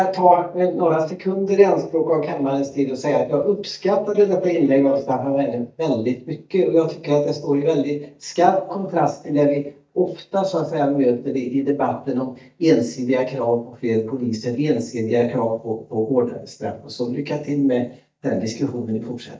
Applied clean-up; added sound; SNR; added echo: neural mask model DeepFilterNet 3.